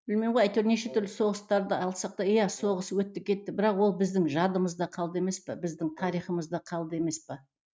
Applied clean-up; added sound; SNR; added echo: neural mask model RNNoise.